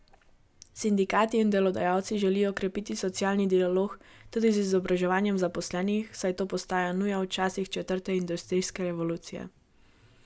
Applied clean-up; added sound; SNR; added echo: none; none; none; none.